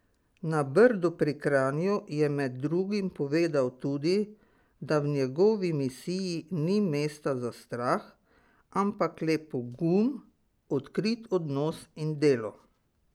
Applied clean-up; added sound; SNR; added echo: none; none; none; none.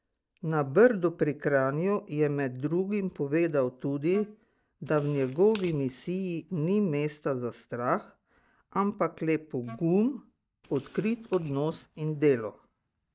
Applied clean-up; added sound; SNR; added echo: neural mask model DeepFilterNet 3.